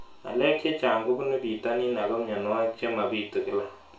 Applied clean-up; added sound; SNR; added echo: none; none; none; reverberation time 0.3 s.